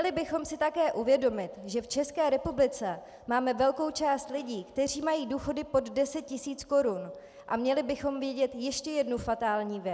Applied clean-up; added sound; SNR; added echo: none; none; none; none.